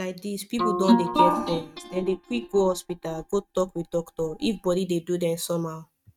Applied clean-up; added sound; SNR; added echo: neural mask model RNNoise.